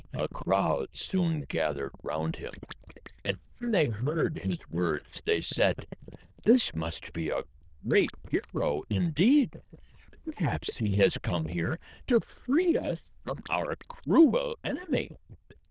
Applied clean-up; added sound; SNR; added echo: neural diffusion model UNIVERSE++.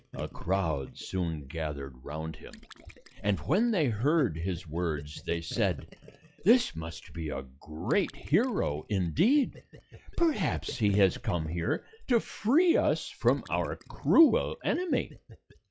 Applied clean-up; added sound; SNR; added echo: classical method log-MMSE.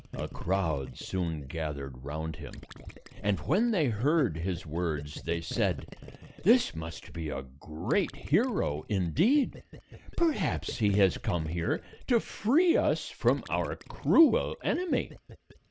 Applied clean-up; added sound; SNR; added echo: none; Gurgling; 17 dB; none.